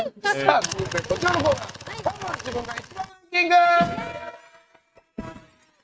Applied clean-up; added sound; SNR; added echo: neural mask model RNNoise.